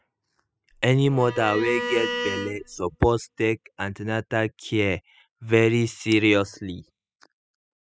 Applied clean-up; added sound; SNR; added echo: classical method spectral subtraction.